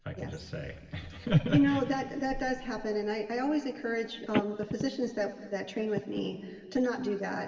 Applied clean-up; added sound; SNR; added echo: none; Telephone; 8 dB; reverberation time 2.8 s.